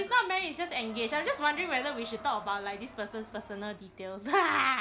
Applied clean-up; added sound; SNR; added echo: none; Crowd; 17 dB; none.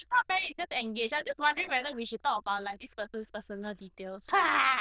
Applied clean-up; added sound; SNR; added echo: neural diffusion model UNIVERSE++.